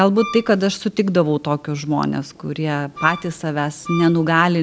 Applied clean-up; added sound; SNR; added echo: none; Wind instrument, woodwind instrument; 14 dB; none.